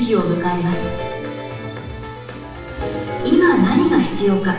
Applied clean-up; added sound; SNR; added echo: none; Mechanical fan; 19 dB; reverberation time 0.9 s.